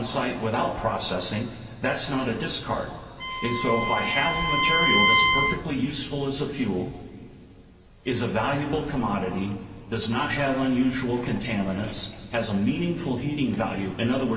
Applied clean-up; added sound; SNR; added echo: none; Bowed string instrument; -3 dB; reverberation time 2.3 s.